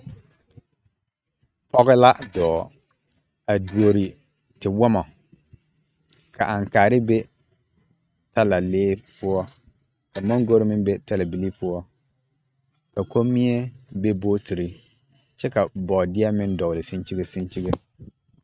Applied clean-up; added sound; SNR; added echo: neural mask model RNNoise.